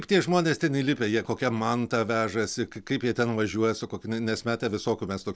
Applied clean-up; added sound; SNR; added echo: none; none; none; none.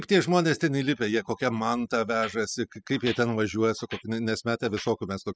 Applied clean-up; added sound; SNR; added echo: classical method spectral subtraction.